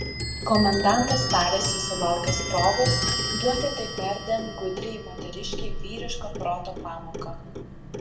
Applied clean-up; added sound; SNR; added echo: none; Clock; 2 dB; reverberation time 0.6 s.